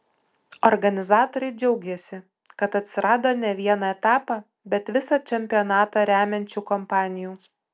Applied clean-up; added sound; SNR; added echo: none; none; none; none.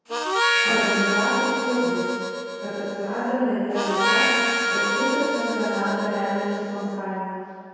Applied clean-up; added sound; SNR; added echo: none; Harmonica; -1 dB; reverberation time 2.0 s.